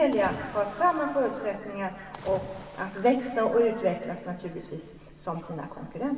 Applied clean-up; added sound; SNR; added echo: none; Splash, splatter; 18 dB; reverberation time 2.1 s.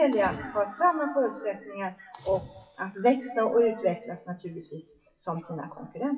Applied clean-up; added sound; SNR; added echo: classical method WPE with log-MMSE.